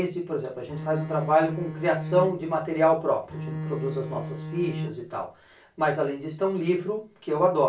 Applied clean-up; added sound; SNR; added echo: none; Bowed string instrument; 8 dB; reverberation time 0.2 s.